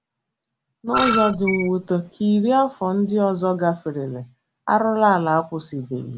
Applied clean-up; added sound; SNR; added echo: none; Screech; 2 dB; none.